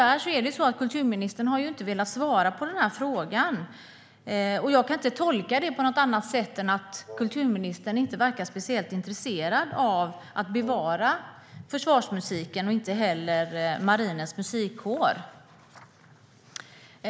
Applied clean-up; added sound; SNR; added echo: none; Wind instrument, woodwind instrument; 17 dB; none.